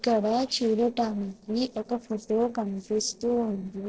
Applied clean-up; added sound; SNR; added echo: neural separator model SepFormer DNS4.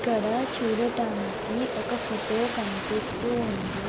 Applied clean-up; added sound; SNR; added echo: none; Aircraft; 3 dB; none.